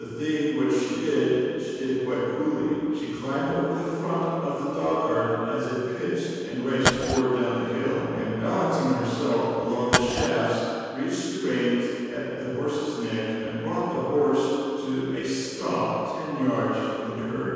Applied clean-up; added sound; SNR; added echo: none; Glass; -2 dB; reverberation time 2.1 s.